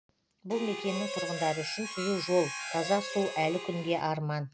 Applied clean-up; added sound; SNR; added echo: none; Harmonica; 7 dB; none.